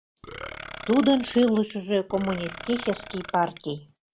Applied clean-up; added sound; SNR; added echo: none; Burping, eructation; 14 dB; none.